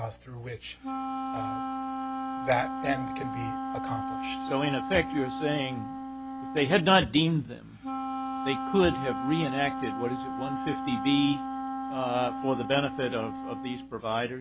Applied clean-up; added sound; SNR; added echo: none; Wind instrument, woodwind instrument; 5 dB; none.